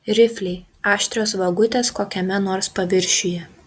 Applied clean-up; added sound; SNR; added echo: none; none; none; none.